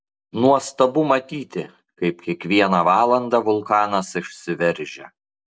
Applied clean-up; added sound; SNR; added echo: none; none; none; none.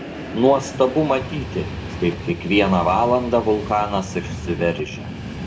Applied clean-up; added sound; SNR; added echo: none; Train; 9 dB; reverberation time 0.5 s.